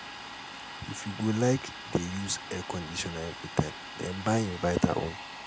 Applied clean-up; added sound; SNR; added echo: none; Domestic sounds, home sounds; 11 dB; none.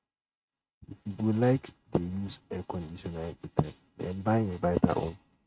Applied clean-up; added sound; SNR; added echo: neural mask model RNNoise.